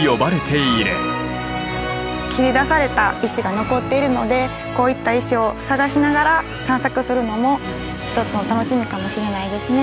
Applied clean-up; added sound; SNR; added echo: none; none; none; none.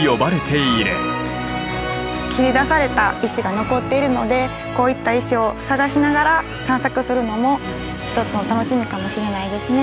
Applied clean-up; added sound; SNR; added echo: none; Electric guitar; 14 dB; none.